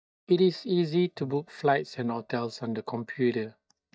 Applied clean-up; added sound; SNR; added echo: neural mask model DeepFilterNet 3.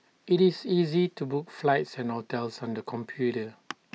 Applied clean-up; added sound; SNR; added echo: none; none; none; none.